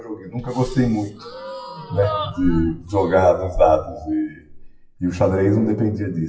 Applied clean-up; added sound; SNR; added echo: classical method WPE with log-MMSE.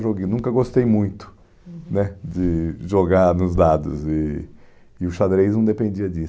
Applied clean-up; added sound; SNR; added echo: none; none; none; none.